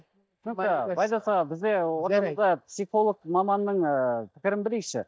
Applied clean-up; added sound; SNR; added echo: neural mask model DeepFilterNet 3.